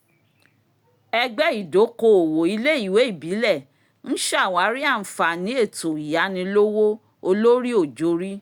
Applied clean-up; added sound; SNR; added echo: none; none; none; none.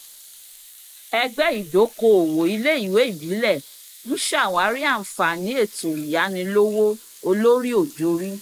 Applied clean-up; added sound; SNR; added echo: neural mask model Resemble Enhance denoiser.